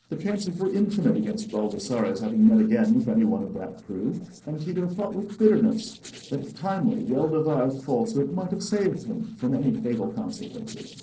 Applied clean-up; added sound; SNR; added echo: neural separator model SepFormer DNS4.